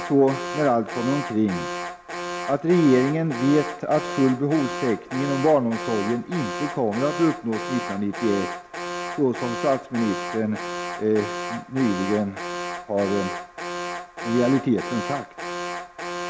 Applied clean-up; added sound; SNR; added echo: none; Alarm; 7 dB; none.